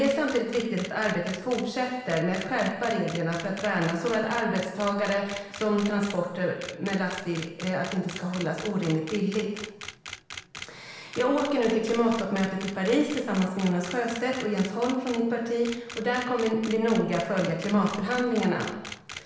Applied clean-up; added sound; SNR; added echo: none; Camera; 15 dB; reverberation time 0.9 s.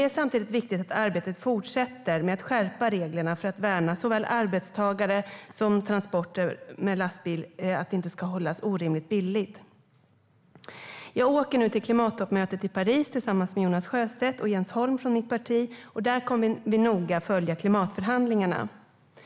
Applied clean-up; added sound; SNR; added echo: none; none; none; none.